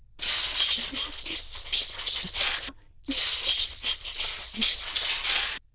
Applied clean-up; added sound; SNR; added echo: neural diffusion model UNIVERSE++.